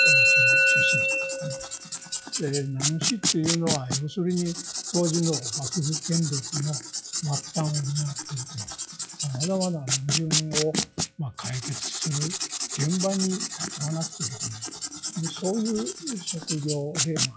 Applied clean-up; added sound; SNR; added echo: classical method log-MMSE.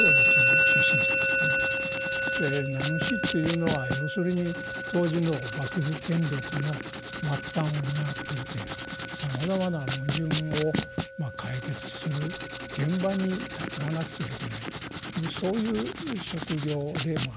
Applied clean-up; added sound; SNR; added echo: none; Musical instrument + Writing; -3 dB; none.